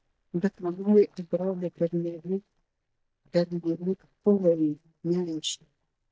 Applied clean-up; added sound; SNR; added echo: neural mask model DeepFilterNet 3.